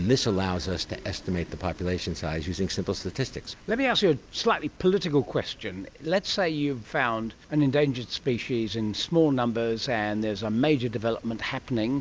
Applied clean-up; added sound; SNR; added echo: none; none; none; none.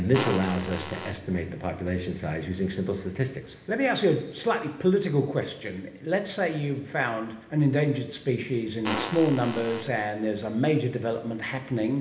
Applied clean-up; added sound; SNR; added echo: none; Fart; 7 dB; reverberation time 1.0 s.